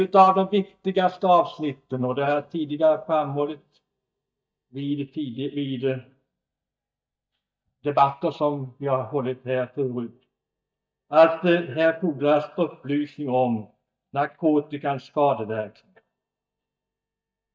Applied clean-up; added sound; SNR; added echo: neural mask model DeepFilterNet 3.